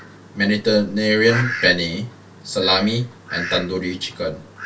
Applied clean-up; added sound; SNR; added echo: none; Fowl; 12 dB; reverberation time 0.2 s.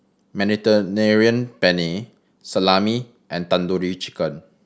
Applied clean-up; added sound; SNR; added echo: none; none; none; none.